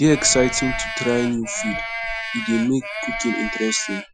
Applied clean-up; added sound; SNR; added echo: classical method Wiener filter.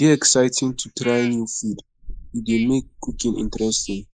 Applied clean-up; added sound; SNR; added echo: neural mask model Resemble Enhance denoiser.